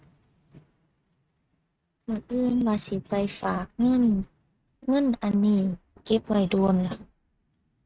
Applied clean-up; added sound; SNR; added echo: neural mask model RNNoise.